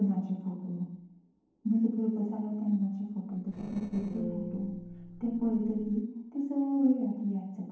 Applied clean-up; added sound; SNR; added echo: neural separator model SepFormer DNS4.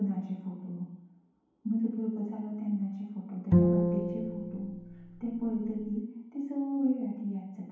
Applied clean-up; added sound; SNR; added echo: none; Bowed string instrument; -4 dB; reverberation time 2.2 s.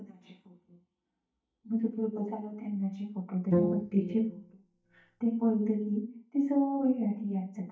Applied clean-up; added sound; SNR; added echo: neural mask model DeepFilterNet 3.